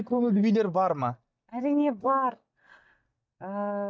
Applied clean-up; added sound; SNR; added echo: neural mask model DeepFilterNet 3.